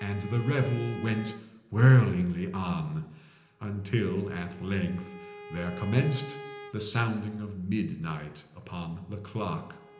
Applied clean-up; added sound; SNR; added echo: none; Bowed string instrument; 18 dB; reverberation time 0.9 s.